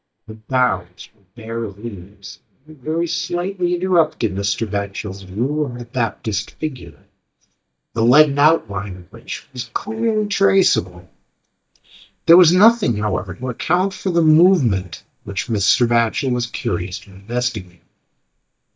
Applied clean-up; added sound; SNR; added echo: neural mask model DeepFilterNet 3.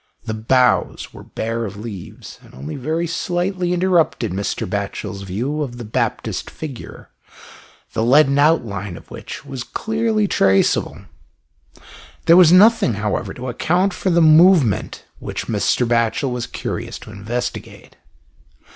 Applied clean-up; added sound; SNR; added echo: none; none; none; none.